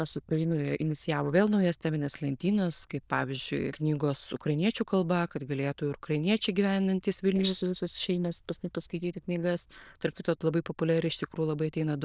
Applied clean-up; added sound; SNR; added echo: neural diffusion model UNIVERSE++.